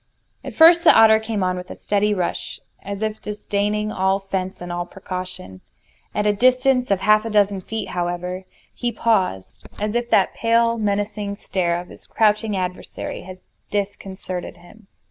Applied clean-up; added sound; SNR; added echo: none; none; none; none.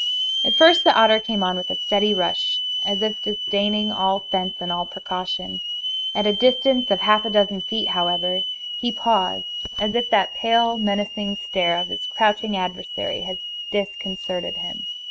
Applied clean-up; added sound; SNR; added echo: neural mask model RNNoise.